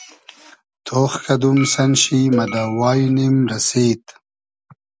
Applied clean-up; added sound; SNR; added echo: none; Cowbell + Chink, clink; 14 dB; none.